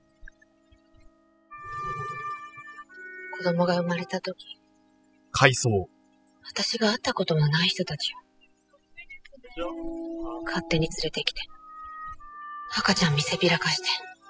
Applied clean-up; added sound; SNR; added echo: classical method spectral subtraction.